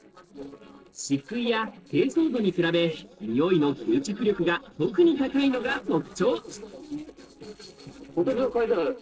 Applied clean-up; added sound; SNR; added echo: neural separator model SepFormer DNS4.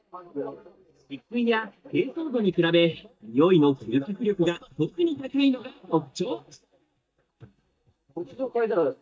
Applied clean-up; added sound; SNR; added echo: neural mask model DeepFilterNet 3.